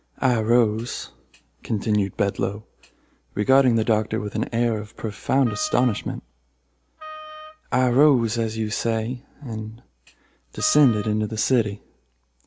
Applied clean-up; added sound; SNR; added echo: none; Wind instrument, woodwind instrument; 16 dB; none.